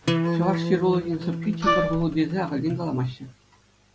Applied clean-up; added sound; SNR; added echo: none; Acoustic guitar + Wind instrument, woodwind instrument; 0 dB; none.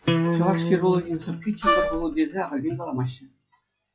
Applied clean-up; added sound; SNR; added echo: classical method log-MMSE.